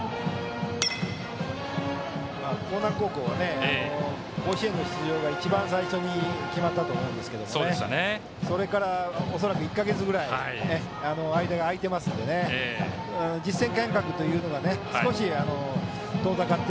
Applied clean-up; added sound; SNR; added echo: none; none; none; none.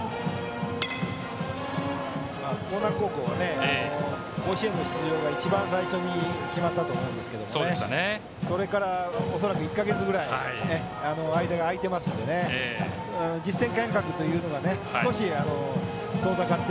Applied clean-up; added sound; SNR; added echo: none; Piano + Bowed string instrument; 11 dB; none.